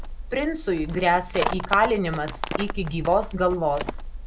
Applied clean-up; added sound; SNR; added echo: none; Livestock, farm animals, working animals; 7 dB; none.